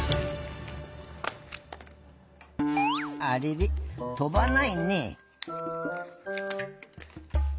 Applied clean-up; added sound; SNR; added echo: none; none; none; none.